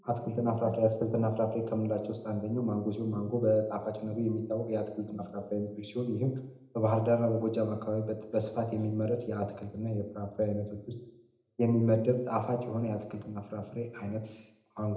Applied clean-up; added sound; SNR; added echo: none; none; none; reverberation time 0.8 s.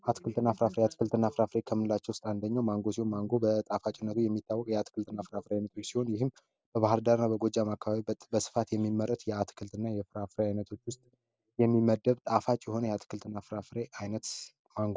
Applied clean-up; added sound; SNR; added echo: none; none; none; none.